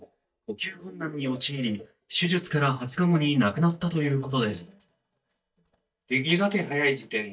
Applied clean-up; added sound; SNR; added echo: neural mask model DeepFilterNet 3.